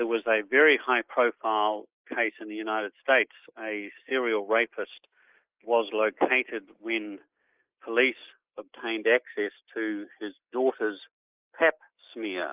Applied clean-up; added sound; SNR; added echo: neural mask model Resemble Enhance denoiser.